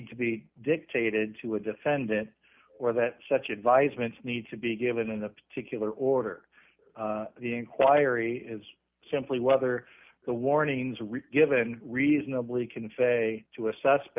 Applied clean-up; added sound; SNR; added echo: none; none; none; none.